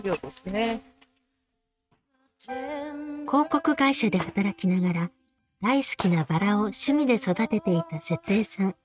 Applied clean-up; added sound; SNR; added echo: neural mask model RNNoise.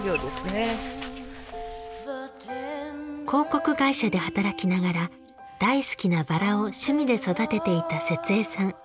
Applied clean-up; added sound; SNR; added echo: none; none; none; none.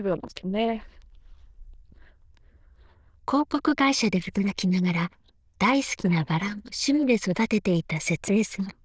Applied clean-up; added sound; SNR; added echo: neural diffusion model UNIVERSE++.